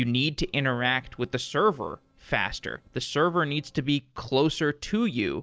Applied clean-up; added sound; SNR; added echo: neural separator model SepFormer DNS4.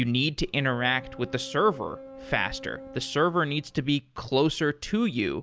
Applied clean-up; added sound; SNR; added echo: none; Boat, Water vehicle; 17 dB; none.